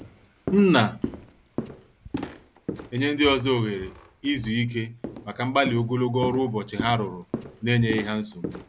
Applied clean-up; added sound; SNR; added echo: none; Walk, footsteps; 11 dB; none.